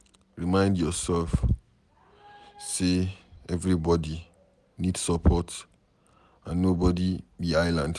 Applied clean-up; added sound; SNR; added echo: none; none; none; none.